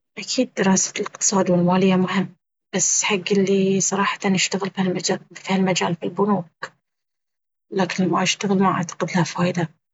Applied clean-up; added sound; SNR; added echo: none; none; none; none.